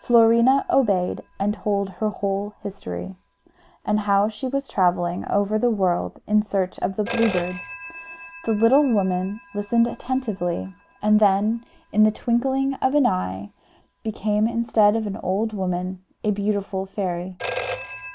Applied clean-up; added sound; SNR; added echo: none; Telephone; 11 dB; none.